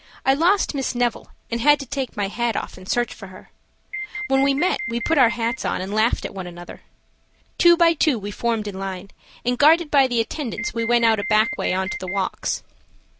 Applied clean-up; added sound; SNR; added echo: none; Alarm; 8 dB; none.